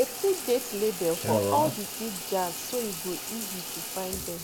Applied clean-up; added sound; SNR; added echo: none; Bathtub (filling or washing) / Water tap, faucet; 3 dB; none.